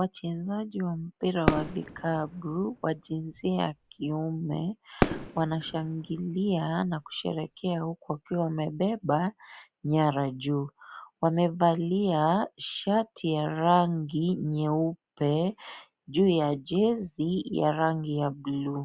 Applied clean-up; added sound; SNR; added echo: none; Fireworks; 7 dB; none.